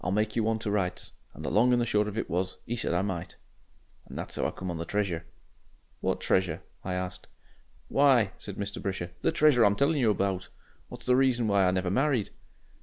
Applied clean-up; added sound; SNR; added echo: none; none; none; none.